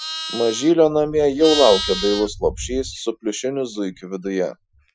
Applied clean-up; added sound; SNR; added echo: classical method Wiener filter.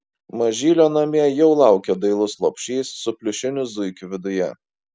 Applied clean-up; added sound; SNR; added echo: none; none; none; none.